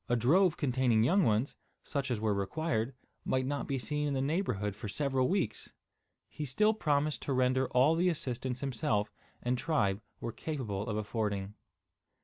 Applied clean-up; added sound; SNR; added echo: none; none; none; none.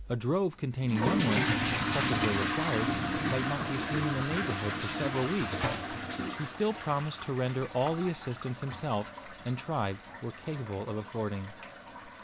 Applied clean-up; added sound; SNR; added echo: none; Fill (with liquid) / Toilet flush; 1 dB; none.